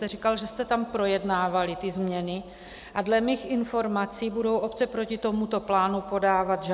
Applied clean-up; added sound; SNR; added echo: none; none; none; none.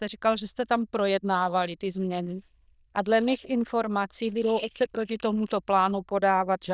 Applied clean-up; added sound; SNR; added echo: neural diffusion model UNIVERSE++.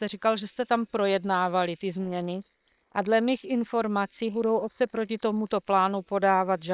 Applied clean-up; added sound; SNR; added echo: neural separator model SepFormer WHAM!.